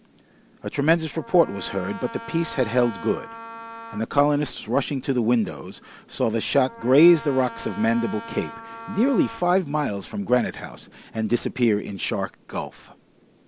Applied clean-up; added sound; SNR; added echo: none; Wind instrument, woodwind instrument; 15 dB; none.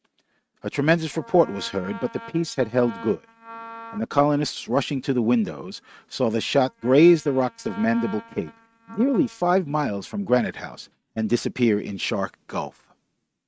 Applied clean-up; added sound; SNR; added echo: neural mask model RNNoise.